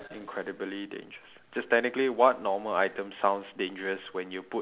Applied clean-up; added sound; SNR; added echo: none; none; none; none.